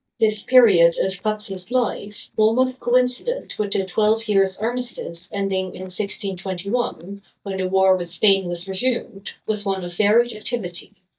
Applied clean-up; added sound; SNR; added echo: neural mask model DeepFilterNet 3.